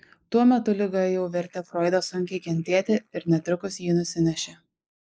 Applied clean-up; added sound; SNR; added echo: neural mask model Resemble Enhance denoiser.